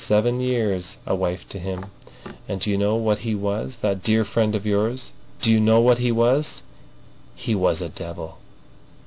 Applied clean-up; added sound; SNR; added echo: none; none; none; none.